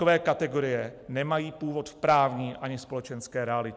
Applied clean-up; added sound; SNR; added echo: none; none; none; none.